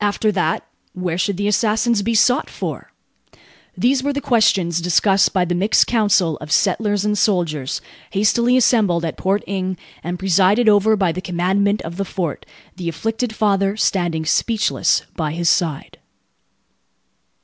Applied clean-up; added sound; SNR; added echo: none; none; none; none.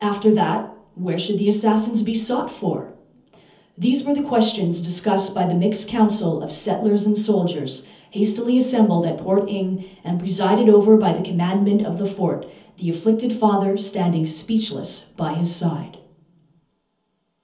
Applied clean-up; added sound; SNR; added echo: none; none; none; reverberation time 0.7 s.